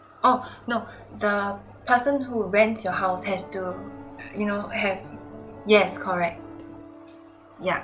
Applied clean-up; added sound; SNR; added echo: none; Piano; 19 dB; none.